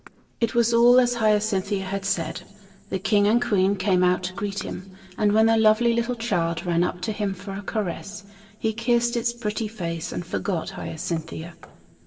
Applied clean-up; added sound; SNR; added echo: neural separator model SepFormer DNS4.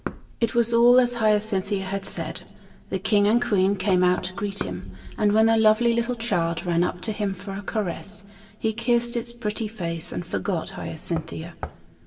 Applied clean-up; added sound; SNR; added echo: none; Knock; 18 dB; reverberation time 1.6 s.